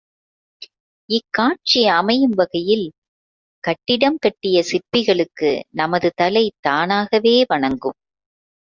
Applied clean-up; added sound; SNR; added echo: none; none; none; none.